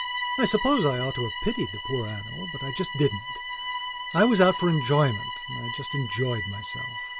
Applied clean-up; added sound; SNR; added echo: none; Bowed string instrument; 7 dB; none.